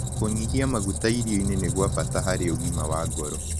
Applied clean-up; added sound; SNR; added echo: none; Squeak; 1 dB; none.